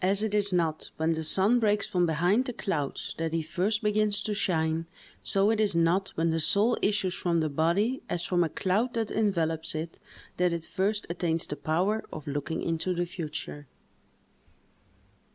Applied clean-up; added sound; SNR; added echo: none; none; none; none.